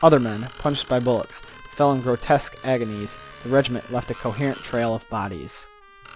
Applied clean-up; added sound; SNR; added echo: none; Screech + Trumpet; 20 dB; none.